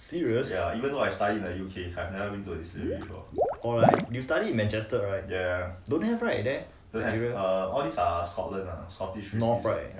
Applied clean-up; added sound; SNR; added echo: none; Water / Liquid; 1 dB; none.